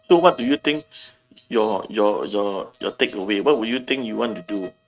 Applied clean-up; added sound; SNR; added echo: neural mask model RNNoise.